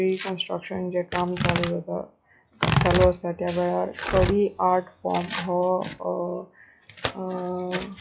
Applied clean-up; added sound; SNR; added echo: classical method log-MMSE.